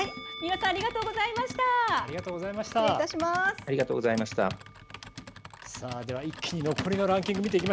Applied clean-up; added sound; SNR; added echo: none; Musical instrument + Computer keyboard; 12 dB; none.